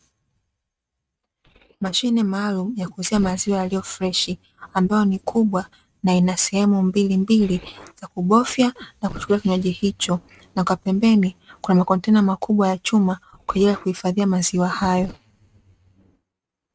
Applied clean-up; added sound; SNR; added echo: neural mask model RNNoise.